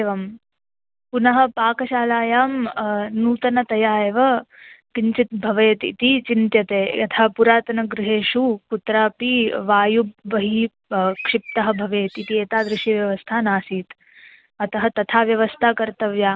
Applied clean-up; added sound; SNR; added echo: none; Bird; 18 dB; none.